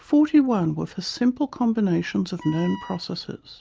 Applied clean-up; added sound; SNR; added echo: none; Wind instrument, woodwind instrument; 19 dB; none.